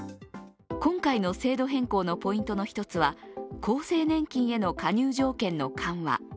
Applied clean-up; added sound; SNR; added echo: none; none; none; none.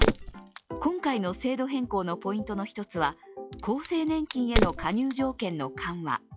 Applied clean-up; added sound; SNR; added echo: classical method log-MMSE.